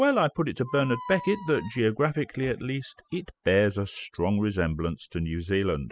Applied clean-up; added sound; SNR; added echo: classical method spectral subtraction.